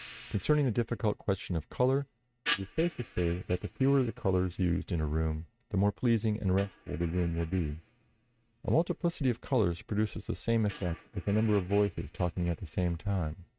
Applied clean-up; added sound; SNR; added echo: neural mask model RNNoise.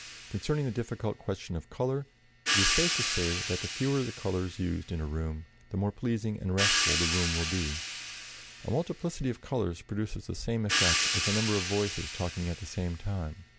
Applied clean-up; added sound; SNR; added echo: none; Crash cymbal / Hi-hat; 2 dB; none.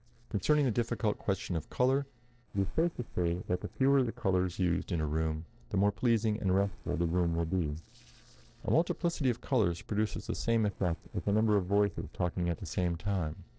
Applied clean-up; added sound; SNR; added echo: neural separator model SepFormer DNS4.